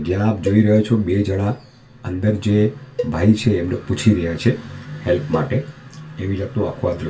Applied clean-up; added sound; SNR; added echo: none; Cowbell; 14 dB; reverberation time 0.2 s.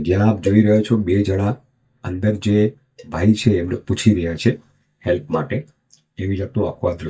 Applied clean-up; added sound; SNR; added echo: neural mask model DeepFilterNet 3.